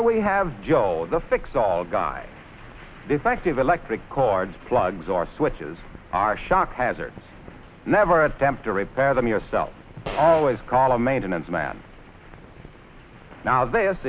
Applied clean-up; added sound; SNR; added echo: none; none; none; none.